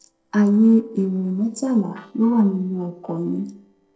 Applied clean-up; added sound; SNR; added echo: neural separator model SepFormer DNS4.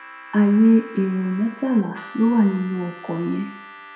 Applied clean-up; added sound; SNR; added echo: none; Harmonica; 20 dB; reverberation time 0.5 s.